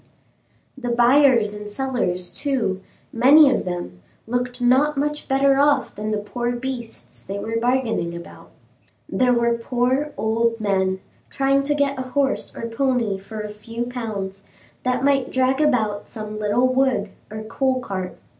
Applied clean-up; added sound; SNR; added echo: none; none; none; none.